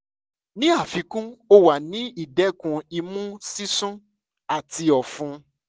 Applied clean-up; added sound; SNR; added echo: none; none; none; none.